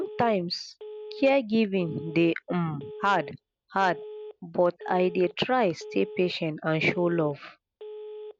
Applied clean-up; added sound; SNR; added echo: none; Telephone; 15 dB; none.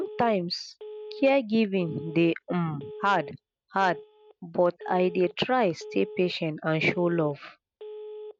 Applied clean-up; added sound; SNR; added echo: neural mask model RNNoise.